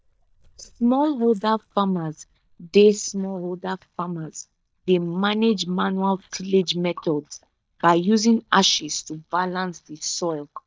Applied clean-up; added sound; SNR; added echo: neural mask model DeepFilterNet 3.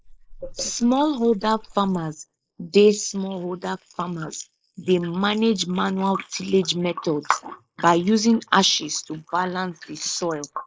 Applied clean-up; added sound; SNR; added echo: neural mask model Resemble Enhance denoiser.